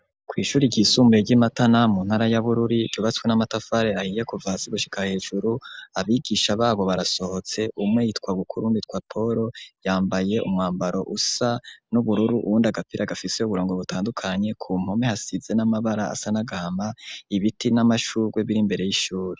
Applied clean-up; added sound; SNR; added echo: none; none; none; none.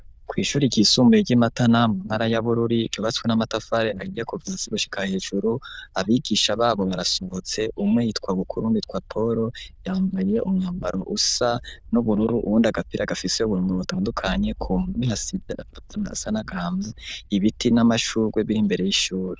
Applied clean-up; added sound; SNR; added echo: neural diffusion model UNIVERSE++.